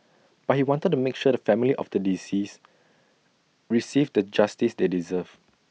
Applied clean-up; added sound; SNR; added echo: none; none; none; none.